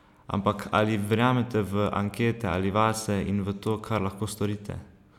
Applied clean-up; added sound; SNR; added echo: none; none; none; none.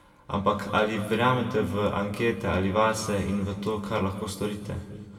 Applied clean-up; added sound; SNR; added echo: none; none; none; reverberation time 1.7 s.